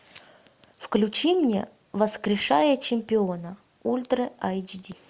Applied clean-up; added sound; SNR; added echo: none; none; none; none.